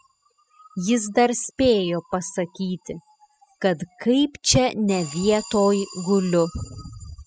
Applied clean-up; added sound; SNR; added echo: classical method spectral subtraction.